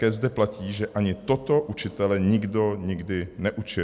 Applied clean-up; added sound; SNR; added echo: none; none; none; none.